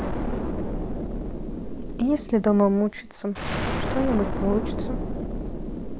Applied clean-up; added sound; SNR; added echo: none; Explosion; 1 dB; none.